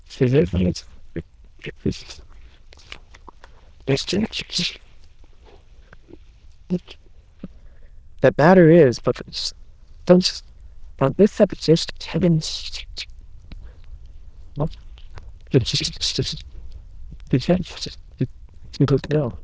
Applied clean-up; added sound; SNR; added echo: neural diffusion model UNIVERSE++.